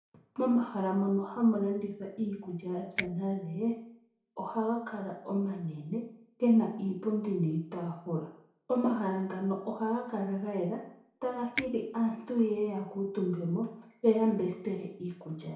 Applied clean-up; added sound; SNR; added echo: none; Finger snapping; 10 dB; reverberation time 0.6 s.